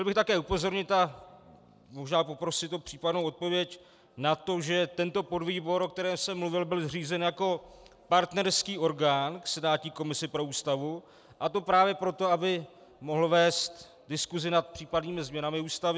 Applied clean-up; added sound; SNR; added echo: none; none; none; none.